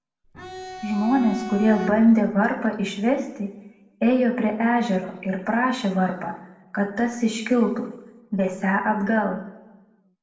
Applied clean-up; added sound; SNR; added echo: none; Bowed string instrument; 11 dB; reverberation time 0.6 s.